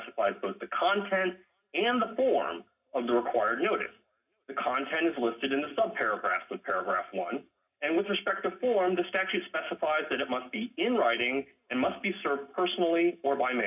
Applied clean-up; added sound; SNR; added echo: none; none; none; reverberation time 0.4 s.